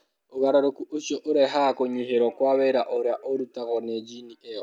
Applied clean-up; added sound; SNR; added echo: none; none; none; none.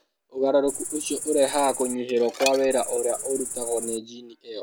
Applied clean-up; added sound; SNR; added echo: none; Cricket + Dishes, pots, and pans; 8 dB; none.